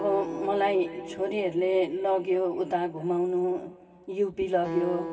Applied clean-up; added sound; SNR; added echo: none; Acoustic guitar; 12 dB; reverberation time 2.5 s.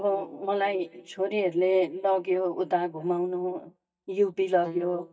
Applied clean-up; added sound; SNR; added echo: neural mask model DeepFilterNet 3.